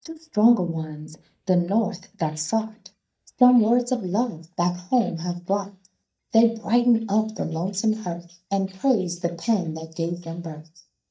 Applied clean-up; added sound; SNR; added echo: neural mask model DeepFilterNet 3.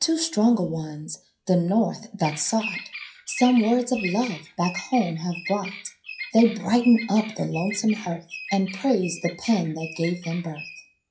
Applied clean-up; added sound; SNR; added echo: classical method WPE with log-MMSE.